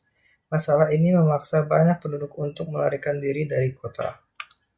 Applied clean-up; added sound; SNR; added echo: none; none; none; none.